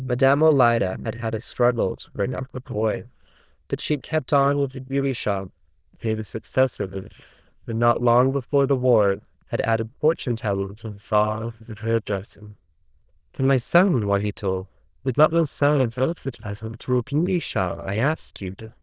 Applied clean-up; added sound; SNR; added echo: neural diffusion model UNIVERSE++.